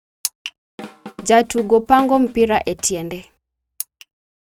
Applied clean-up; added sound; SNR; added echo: neural mask model RNNoise.